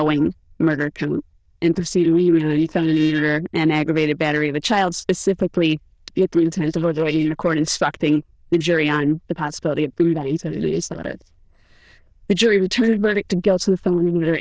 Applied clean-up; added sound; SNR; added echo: neural diffusion model UNIVERSE++.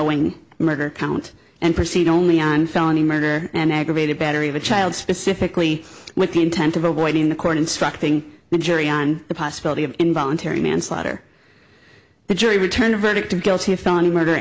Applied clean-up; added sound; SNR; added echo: none; none; none; none.